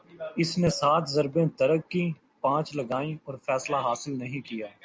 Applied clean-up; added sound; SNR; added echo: none; none; none; none.